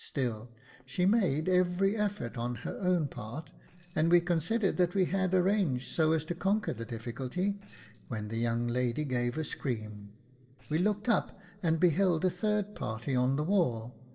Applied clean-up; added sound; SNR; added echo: neural separator model SepFormer DNS4.